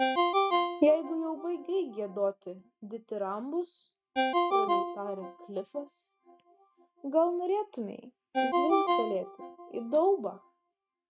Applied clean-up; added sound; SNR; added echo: neural mask model RNNoise.